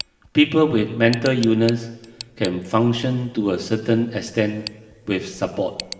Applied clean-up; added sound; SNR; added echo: none; Tick; 18 dB; reverberation time 2.4 s.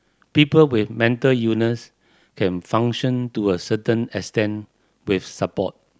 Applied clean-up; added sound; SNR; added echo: none; none; none; none.